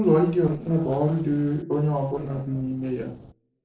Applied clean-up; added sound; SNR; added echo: neural separator model SepFormer DNS4.